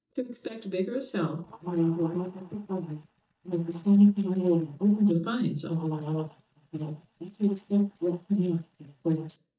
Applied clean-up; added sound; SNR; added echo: neural mask model DeepFilterNet 3.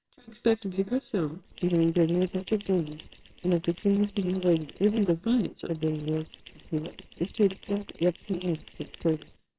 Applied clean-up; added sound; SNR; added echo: neural separator model SepFormer WHAMR!.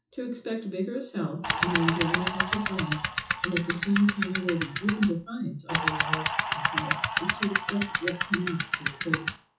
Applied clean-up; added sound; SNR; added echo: classical method WPE with log-MMSE.